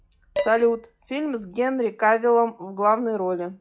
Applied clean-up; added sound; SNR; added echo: classical method log-MMSE.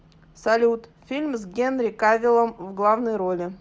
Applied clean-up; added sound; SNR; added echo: none; none; none; none.